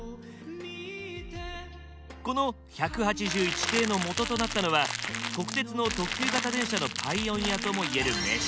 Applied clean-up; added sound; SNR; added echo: none; Crackle; 4 dB; none.